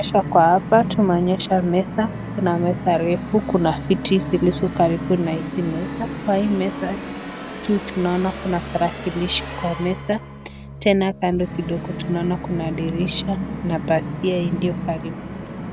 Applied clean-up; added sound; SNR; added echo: none; Musical instrument; 7 dB; none.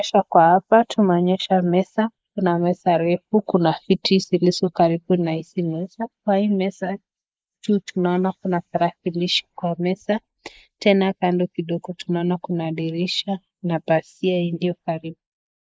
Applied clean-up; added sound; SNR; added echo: neural mask model Resemble Enhance denoiser.